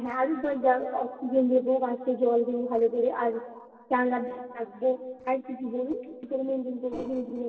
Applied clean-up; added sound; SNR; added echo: neural separator model SepFormer DNS4.